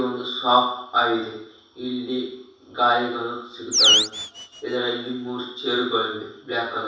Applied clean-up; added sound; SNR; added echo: none; Animal; -1 dB; reverberation time 0.7 s.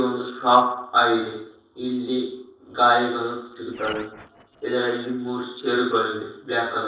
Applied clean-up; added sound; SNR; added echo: neural separator model SepFormer DNS4.